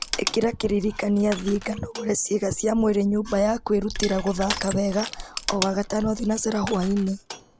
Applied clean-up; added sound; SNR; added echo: none; Crushing; 11 dB; none.